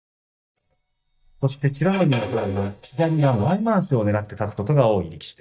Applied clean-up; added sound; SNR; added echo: neural mask model DeepFilterNet 3.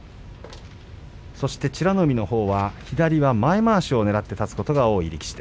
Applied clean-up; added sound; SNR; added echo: none; none; none; none.